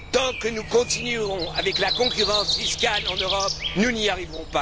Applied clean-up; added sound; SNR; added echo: none; Breathing; 4 dB; none.